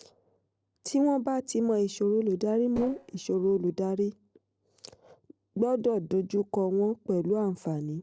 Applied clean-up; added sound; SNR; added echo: neural separator model SepFormer DNS4.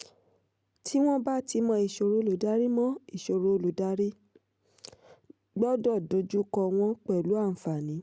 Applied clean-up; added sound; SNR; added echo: none; none; none; none.